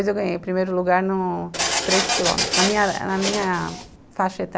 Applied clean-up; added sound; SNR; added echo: none; Printer; 1 dB; none.